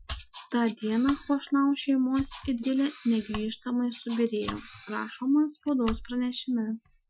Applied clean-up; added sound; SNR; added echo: classical method Wiener filter.